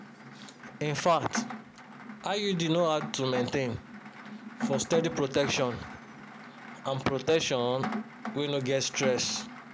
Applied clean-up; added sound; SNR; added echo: none; Rain; 9 dB; none.